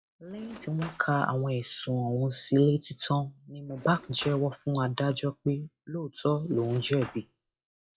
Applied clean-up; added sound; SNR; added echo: classical method log-MMSE.